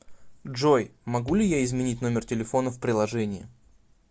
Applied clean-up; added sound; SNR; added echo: none; Bass drum; 19 dB; none.